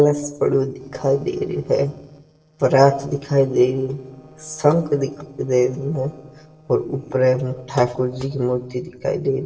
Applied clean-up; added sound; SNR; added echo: neural separator model SepFormer DNS4.